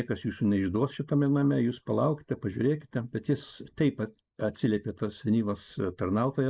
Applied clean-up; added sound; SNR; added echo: neural mask model Resemble Enhance denoiser.